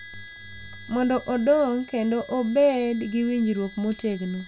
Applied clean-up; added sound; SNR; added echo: none; Harmonica; 18 dB; none.